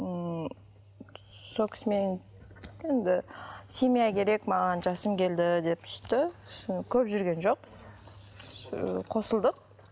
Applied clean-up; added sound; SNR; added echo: none; none; none; none.